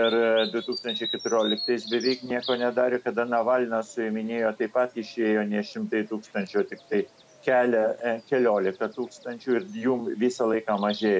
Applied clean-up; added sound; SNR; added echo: none; Bird vocalization, bird call, bird song; 15 dB; none.